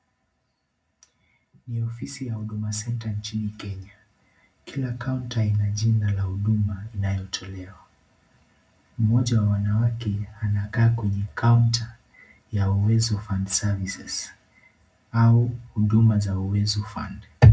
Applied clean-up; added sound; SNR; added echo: none; none; none; reverberation time 0.4 s.